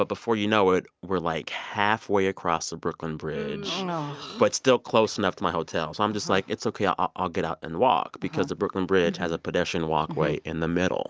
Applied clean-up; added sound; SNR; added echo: none; none; none; none.